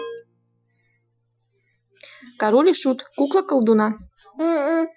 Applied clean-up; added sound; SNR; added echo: classical method Wiener filter.